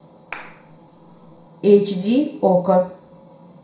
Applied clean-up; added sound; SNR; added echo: none; Clapping; 20 dB; reverberation time 0.5 s.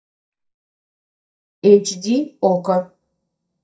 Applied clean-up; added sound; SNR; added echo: neural mask model DeepFilterNet 3.